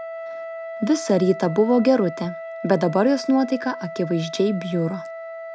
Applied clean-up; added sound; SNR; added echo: none; Wind instrument, woodwind instrument; 12 dB; none.